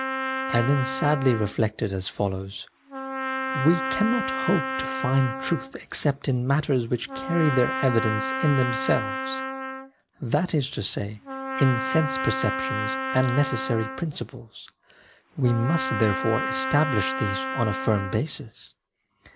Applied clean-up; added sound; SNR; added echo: none; Trumpet; 5 dB; none.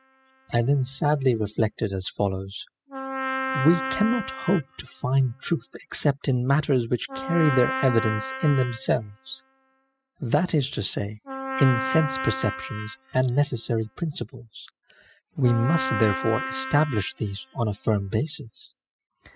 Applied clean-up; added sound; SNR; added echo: classical method spectral subtraction.